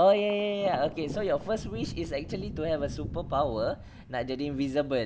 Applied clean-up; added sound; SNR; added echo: none; Thunder; 11 dB; none.